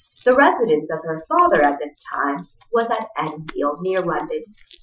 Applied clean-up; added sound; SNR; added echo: classical method Wiener filter.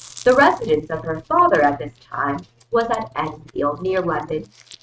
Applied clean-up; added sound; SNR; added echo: neural mask model RNNoise.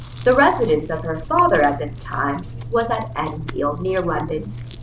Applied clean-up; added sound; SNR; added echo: none; Chewing, mastication; 11 dB; none.